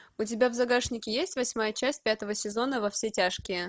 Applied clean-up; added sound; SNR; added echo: none; none; none; none.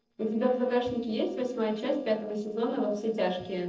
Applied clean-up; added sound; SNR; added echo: neural separator model SepFormer DNS4.